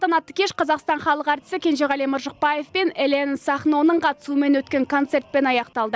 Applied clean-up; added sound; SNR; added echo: none; none; none; none.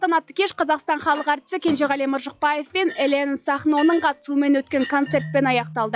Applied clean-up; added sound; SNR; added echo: classical method log-MMSE.